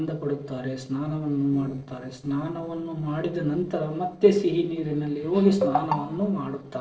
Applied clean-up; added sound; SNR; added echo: neural separator model SepFormer DNS4.